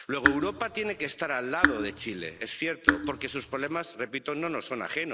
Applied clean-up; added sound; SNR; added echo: none; Raindrop / Drip; -2 dB; none.